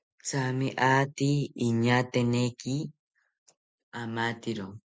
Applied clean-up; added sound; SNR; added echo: none; none; none; none.